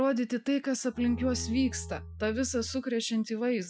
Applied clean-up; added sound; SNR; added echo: classical method Wiener filter.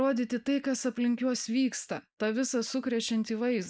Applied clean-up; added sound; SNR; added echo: neural mask model Resemble Enhance denoiser.